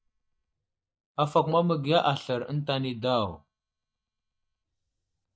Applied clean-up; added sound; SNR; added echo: neural mask model DeepFilterNet 3.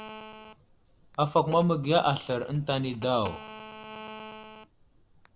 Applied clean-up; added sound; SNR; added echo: none; Telephone; 16 dB; reverberation time 0.8 s.